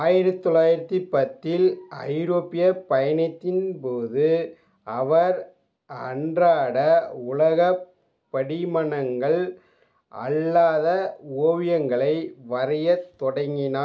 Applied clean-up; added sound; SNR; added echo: none; none; none; none.